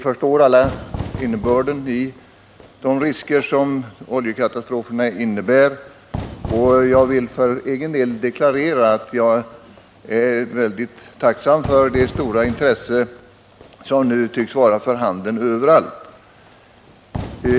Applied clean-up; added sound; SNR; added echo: none; Fire / Fireworks; 16 dB; none.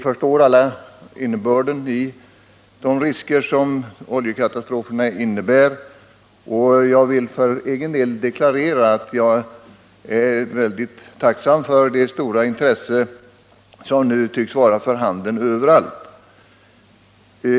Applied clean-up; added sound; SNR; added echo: none; none; none; none.